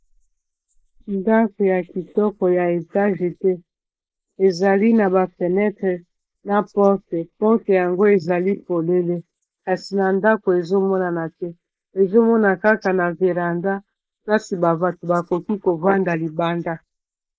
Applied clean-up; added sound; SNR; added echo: neural mask model Resemble Enhance denoiser.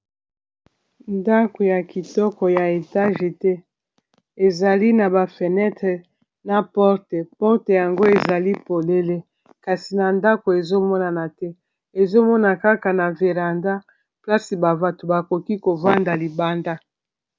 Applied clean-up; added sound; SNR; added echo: none; none; none; none.